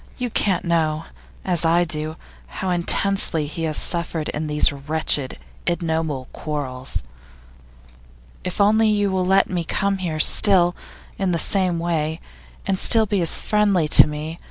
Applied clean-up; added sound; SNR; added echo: none; none; none; none.